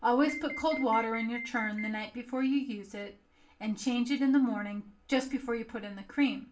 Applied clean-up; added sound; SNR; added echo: none; Alarm; 10 dB; reverberation time 0.3 s.